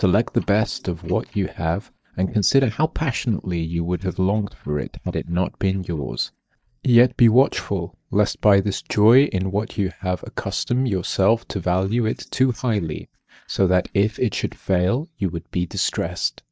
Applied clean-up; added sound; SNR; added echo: neural mask model DeepFilterNet 3.